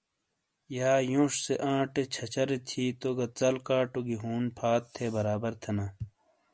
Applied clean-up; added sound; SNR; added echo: none; none; none; none.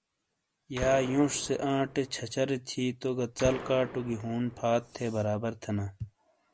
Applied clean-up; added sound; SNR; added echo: none; Gunshot, gunfire; 11 dB; none.